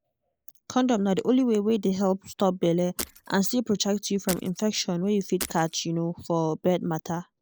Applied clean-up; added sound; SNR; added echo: neural mask model Resemble Enhance denoiser.